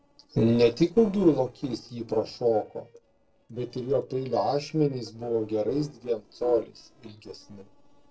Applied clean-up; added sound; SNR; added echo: neural separator model SepFormer DNS4.